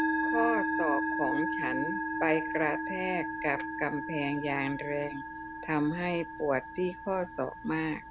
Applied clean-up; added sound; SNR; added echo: none; Musical instrument; 1 dB; none.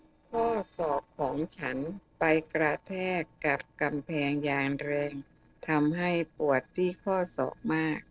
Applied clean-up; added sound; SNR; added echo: neural separator model SepFormer DNS4.